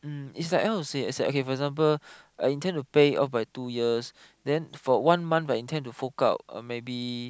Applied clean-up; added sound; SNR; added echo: none; none; none; none.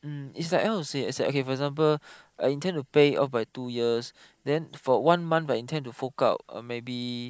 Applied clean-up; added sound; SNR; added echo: neural mask model Resemble Enhance denoiser.